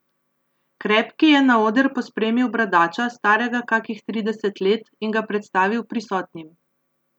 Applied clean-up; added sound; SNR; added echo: none; none; none; none.